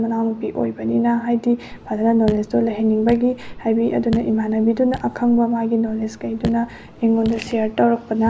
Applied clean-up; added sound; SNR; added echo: none; Raindrop / Drip; 14 dB; none.